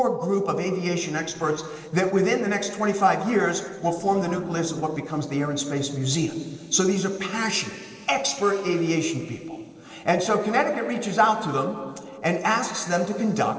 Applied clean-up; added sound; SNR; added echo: neural separator model SepFormer DNS4.